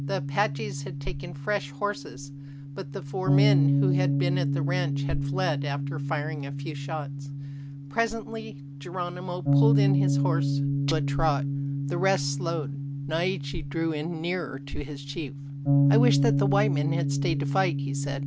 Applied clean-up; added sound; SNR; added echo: none; Bass guitar; -4 dB; none.